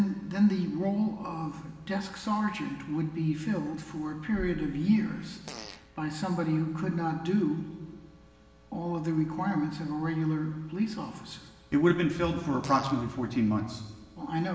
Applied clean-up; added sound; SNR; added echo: none; Fart; 18 dB; reverberation time 1.3 s.